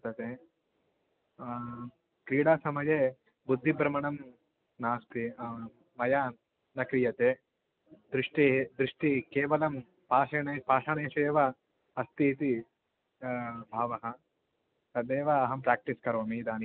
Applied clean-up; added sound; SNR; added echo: none; none; none; none.